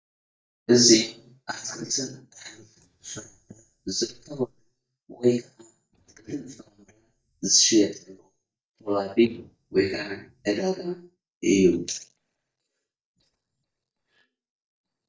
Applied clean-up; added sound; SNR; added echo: neural mask model DeepFilterNet 3.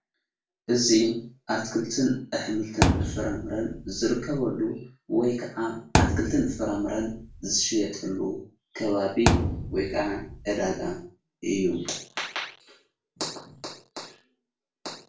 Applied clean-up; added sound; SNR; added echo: none; Thump, thud; -1 dB; reverberation time 0.3 s.